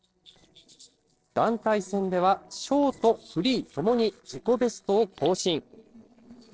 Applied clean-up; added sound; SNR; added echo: neural separator model SepFormer DNS4.